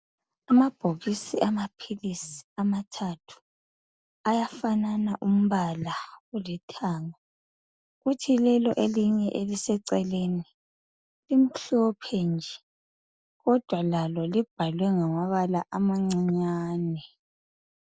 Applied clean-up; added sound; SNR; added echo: none; none; none; none.